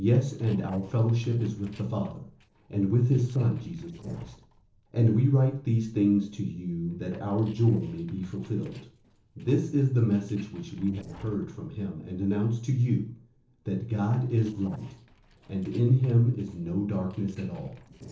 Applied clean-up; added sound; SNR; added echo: neural separator model SepFormer DNS4.